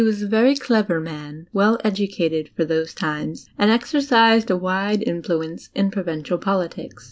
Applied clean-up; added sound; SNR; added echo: none; none; none; none.